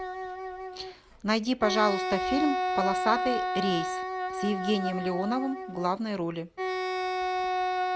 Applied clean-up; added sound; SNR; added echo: none; Wind instrument, woodwind instrument; 1 dB; none.